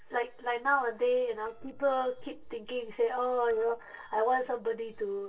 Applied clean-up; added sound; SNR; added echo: neural separator model SepFormer DNS4.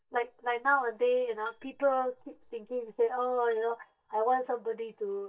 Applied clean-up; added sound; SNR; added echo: neural mask model DeepFilterNet 3.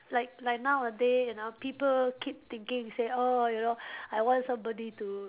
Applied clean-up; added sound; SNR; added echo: none; none; none; none.